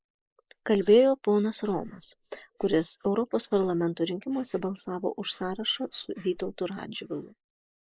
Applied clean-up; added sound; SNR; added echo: neural mask model Resemble Enhance denoiser.